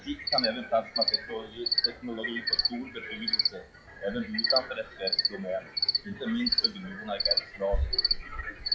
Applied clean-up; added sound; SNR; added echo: classical method WPE with log-MMSE.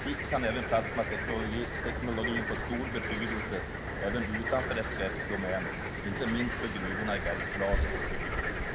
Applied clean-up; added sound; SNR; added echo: none; Cricket; -4 dB; reverberation time 0.8 s.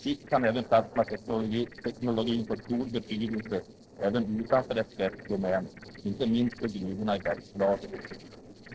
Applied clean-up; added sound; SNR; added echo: neural separator model SepFormer DNS4.